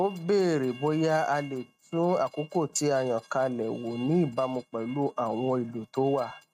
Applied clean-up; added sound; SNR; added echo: neural mask model RNNoise.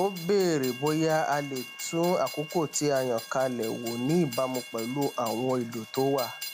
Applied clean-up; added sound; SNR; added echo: none; Train; 13 dB; none.